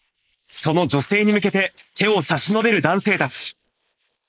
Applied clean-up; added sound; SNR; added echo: neural mask model Resemble Enhance denoiser.